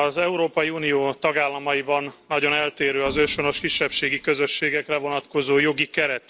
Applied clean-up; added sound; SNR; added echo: none; Organ; 17 dB; none.